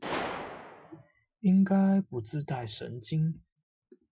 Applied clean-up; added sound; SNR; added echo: classical method Wiener filter.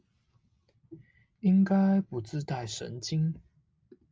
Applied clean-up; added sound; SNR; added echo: none; none; none; none.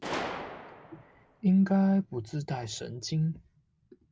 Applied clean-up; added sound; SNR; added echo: none; Gunshot, gunfire; 13 dB; none.